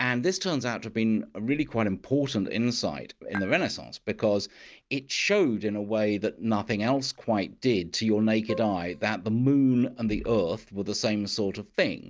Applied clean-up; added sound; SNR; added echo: none; Dishes, pots, and pans / Chink, clink + Keyboard (musical); 12 dB; none.